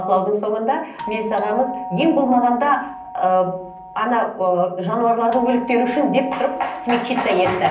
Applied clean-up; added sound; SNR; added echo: none; Doorbell; 13 dB; reverberation time 0.6 s.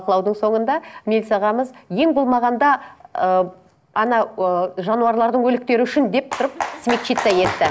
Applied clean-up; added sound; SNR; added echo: none; none; none; none.